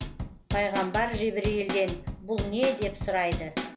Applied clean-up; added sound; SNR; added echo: none; Drum / Drum kit; 5 dB; none.